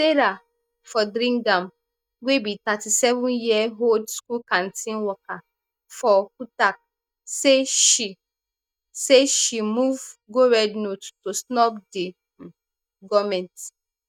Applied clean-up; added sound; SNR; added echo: neural mask model DeepFilterNet 3.